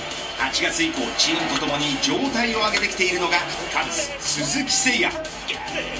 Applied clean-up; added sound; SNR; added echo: none; none; none; reverberation time 0.3 s.